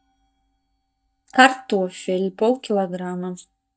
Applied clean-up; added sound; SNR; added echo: neural mask model DeepFilterNet 3.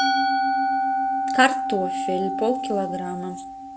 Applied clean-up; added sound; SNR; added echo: none; Musical instrument; -2 dB; none.